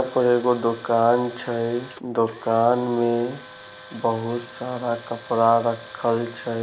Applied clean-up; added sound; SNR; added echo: none; Tools; 18 dB; none.